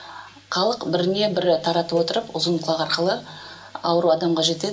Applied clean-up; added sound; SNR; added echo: none; Cowbell; 15 dB; reverberation time 0.2 s.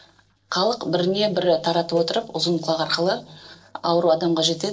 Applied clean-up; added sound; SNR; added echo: neural separator model SepFormer DNS4.